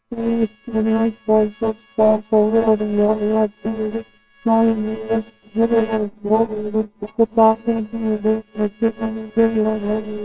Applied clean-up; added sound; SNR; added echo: neural separator model SepFormer WHAMR!.